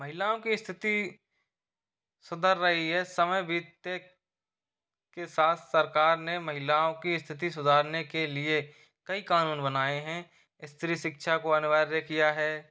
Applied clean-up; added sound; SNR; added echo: none; none; none; none.